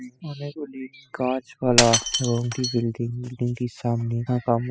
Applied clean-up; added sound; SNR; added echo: classical method spectral subtraction.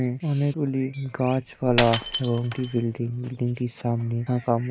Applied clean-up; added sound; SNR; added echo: none; Shatter; 4 dB; none.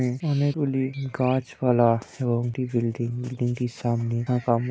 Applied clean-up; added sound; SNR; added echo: none; none; none; none.